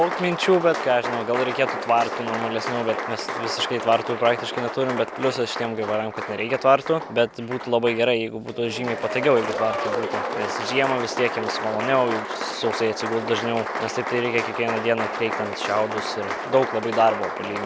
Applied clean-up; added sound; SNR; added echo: none; Applause; 5 dB; none.